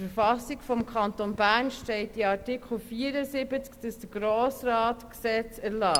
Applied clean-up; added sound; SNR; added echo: none; Fire; 15 dB; none.